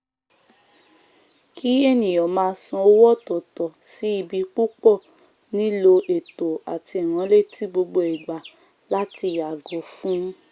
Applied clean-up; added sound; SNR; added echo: none; none; none; none.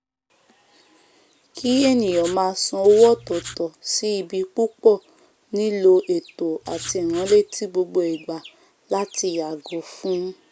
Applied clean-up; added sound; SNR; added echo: none; Writing; 13 dB; none.